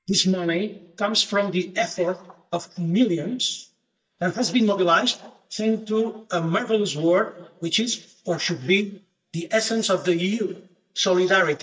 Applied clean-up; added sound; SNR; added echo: neural mask model DeepFilterNet 3.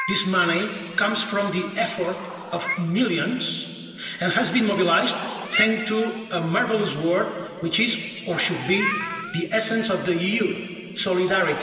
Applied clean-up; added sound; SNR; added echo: none; Meow; 12 dB; reverberation time 2.6 s.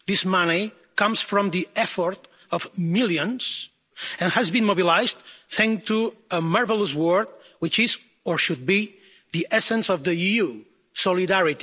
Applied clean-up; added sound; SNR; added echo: none; none; none; none.